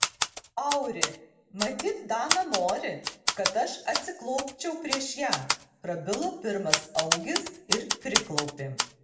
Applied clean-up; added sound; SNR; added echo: none; Typewriter; 0 dB; reverberation time 0.5 s.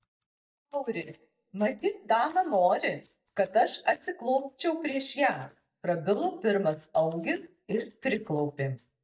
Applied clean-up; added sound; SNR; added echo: neural mask model DeepFilterNet 3.